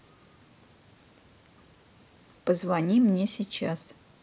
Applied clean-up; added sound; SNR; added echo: none; none; none; none.